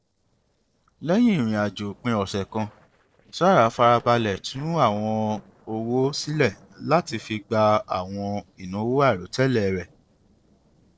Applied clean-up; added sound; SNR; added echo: neural separator model SepFormer DNS4.